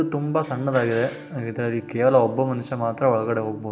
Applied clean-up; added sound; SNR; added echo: none; Bowed string instrument; 20 dB; none.